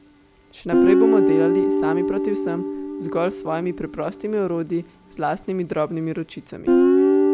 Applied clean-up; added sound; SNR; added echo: none; Guitar; -5 dB; none.